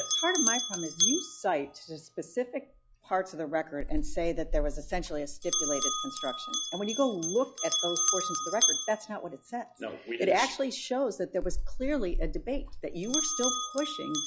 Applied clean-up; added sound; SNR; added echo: classical method log-MMSE.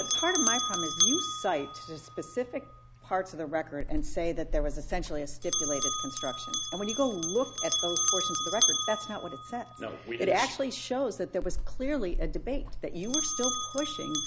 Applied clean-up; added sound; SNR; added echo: none; Bell; -1 dB; none.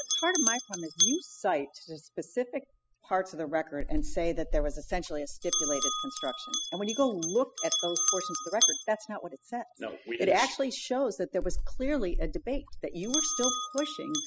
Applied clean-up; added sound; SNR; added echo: classical method spectral subtraction.